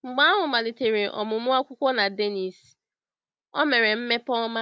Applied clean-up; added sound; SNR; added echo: none; none; none; none.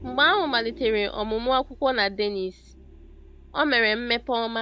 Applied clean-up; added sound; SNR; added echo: none; Vehicle; 19 dB; none.